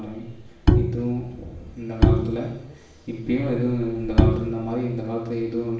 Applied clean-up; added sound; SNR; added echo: none; Bowed string instrument; -5 dB; reverberation time 0.6 s.